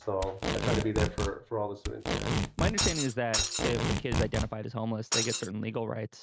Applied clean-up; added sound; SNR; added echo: none; Packing tape, duct tape + Shatter; -2 dB; none.